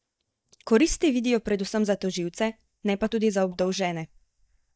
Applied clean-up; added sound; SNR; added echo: neural mask model DeepFilterNet 3.